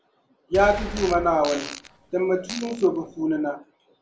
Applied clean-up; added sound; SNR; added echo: none; Fart + Boom; 12 dB; none.